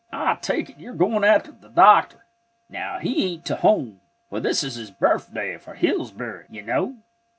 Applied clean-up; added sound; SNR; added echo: none; none; none; none.